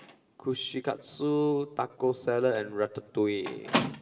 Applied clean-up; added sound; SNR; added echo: none; Squeak; 8 dB; reverberation time 0.7 s.